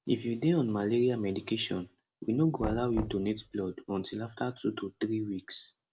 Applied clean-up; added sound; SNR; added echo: none; Knock; 13 dB; none.